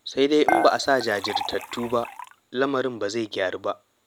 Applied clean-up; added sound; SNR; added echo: none; Dishes, pots, and pans / Chink, clink; 5 dB; none.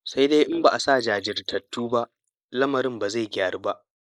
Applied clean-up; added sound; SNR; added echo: neural mask model Resemble Enhance denoiser.